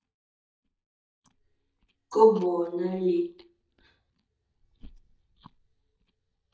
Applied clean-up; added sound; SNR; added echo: neural mask model DeepFilterNet 3.